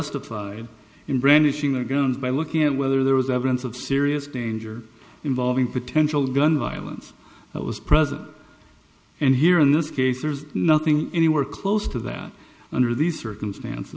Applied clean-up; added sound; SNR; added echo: none; none; none; none.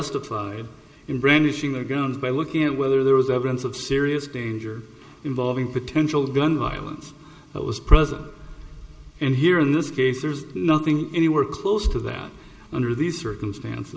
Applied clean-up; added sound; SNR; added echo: none; none; none; reverberation time 2.2 s.